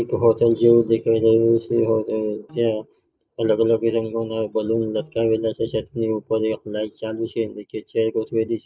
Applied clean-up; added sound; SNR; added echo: neural mask model DeepFilterNet 3.